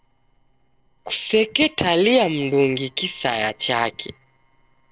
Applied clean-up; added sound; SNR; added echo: neural separator model SepFormer DNS4.